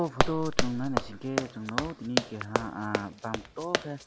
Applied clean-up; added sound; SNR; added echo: none; Run; -3 dB; none.